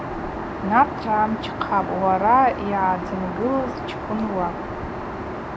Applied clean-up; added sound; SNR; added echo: none; Aircraft; 6 dB; none.